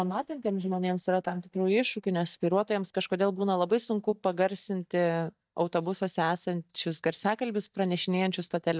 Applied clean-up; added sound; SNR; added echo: neural mask model DeepFilterNet 3.